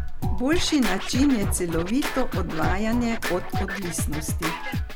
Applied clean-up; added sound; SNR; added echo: none; Buzz + Scratching (performance technique); 1 dB; none.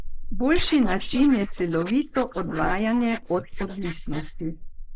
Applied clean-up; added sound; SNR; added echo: neural mask model Resemble Enhance denoiser.